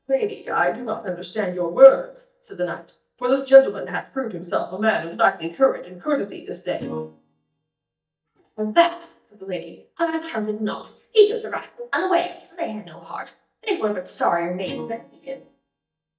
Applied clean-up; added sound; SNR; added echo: neural mask model DeepFilterNet 3.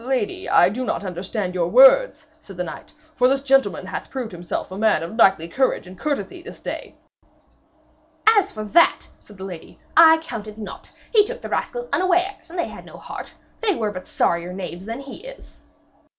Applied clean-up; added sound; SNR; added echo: none; none; none; none.